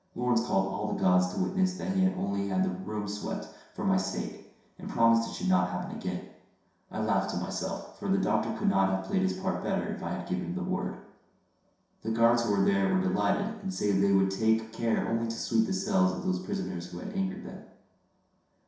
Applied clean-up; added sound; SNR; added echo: none; none; none; reverberation time 0.7 s.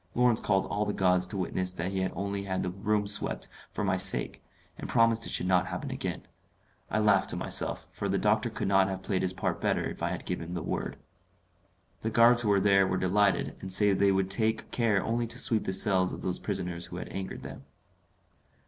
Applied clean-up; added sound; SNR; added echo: none; none; none; none.